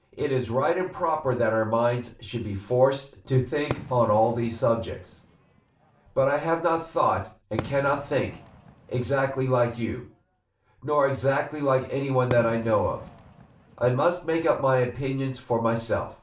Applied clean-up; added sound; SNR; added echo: none; Fireworks; 16 dB; reverberation time 0.3 s.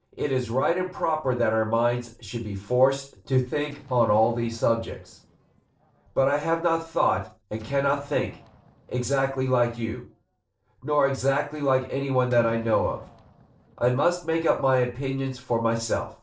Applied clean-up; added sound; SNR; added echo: neural separator model SepFormer DNS4.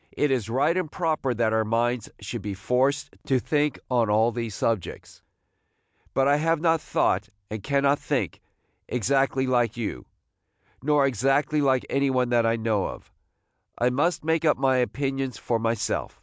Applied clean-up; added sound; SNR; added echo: none; none; none; none.